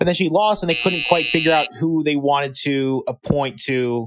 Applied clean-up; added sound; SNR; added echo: classical method Wiener filter.